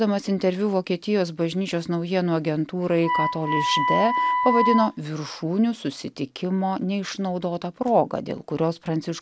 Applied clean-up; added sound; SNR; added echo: none; Wind instrument, woodwind instrument; 1 dB; none.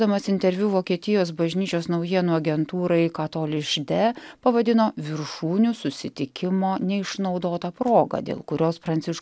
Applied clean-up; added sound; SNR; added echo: none; none; none; none.